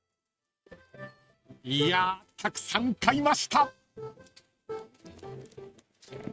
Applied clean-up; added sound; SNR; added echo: neural mask model RNNoise.